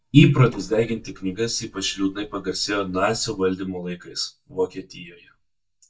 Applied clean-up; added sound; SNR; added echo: neural mask model DeepFilterNet 3.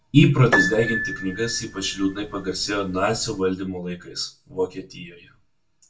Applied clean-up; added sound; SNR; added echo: none; Piano; 5 dB; reverberation time 0.2 s.